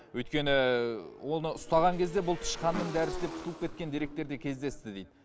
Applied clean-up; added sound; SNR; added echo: none; Motorcycle / Engine; 13 dB; none.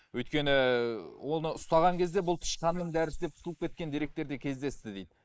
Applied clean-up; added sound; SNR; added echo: neural mask model Resemble Enhance denoiser.